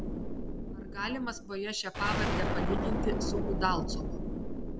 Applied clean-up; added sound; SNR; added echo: none; Explosion; -4 dB; none.